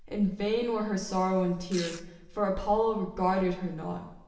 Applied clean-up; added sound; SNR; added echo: none; Domestic sounds, home sounds; 15 dB; reverberation time 1.1 s.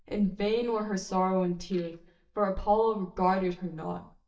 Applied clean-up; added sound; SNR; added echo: neural mask model DeepFilterNet 3.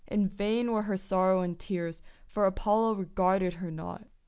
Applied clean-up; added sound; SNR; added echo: none; none; none; none.